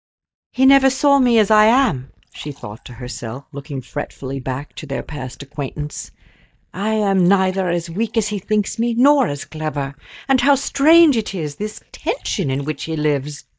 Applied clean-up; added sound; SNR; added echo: neural mask model DeepFilterNet 3.